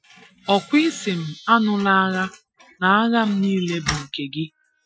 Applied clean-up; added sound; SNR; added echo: classical method Wiener filter.